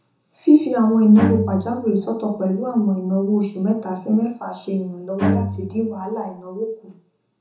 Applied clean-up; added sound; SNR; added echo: none; Bowed string instrument; 6 dB; reverberation time 0.6 s.